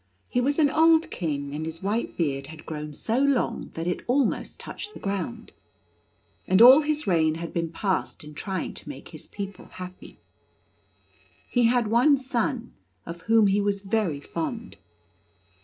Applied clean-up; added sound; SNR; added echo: neural separator model SepFormer DNS4.